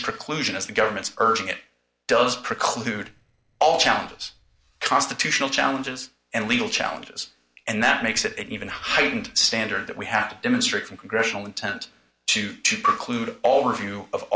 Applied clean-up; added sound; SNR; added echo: neural separator model SepFormer DNS4.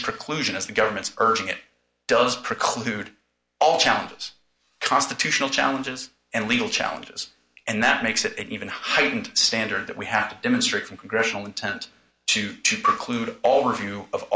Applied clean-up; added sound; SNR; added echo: none; none; none; none.